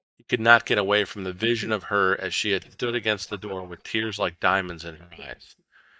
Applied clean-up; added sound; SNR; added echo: neural mask model DeepFilterNet 3.